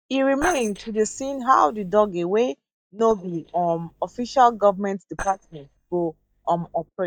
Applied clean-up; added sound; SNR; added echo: neural mask model DeepFilterNet 3.